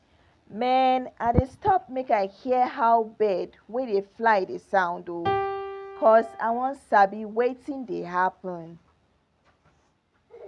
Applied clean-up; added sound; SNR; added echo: none; Piano; 5 dB; none.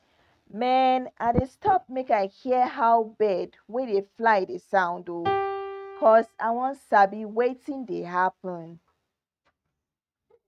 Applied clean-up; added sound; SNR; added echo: neural mask model RNNoise.